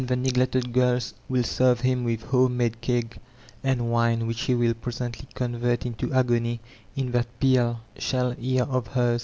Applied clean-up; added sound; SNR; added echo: none; none; none; none.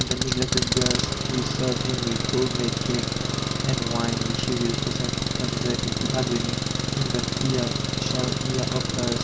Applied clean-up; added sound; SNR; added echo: none; Engine; -4 dB; reverberation time 1.2 s.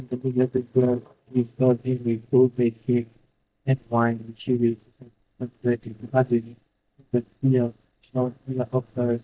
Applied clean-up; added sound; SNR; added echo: neural mask model DeepFilterNet 3.